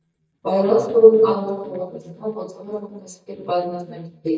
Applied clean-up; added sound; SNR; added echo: neural mask model DeepFilterNet 3.